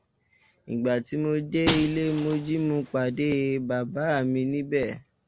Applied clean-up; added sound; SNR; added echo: none; Shatter; 13 dB; none.